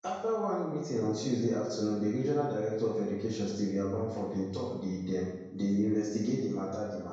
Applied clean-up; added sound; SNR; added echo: none; none; none; reverberation time 0.9 s.